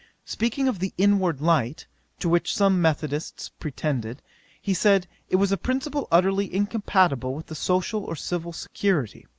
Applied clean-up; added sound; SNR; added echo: none; none; none; none.